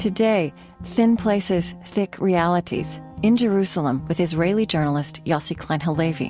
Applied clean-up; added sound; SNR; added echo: none; none; none; none.